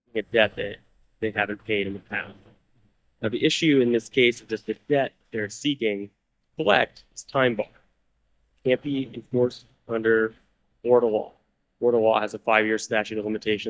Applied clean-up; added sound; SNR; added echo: neural mask model DeepFilterNet 3.